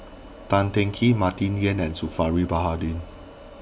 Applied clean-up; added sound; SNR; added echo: none; none; none; none.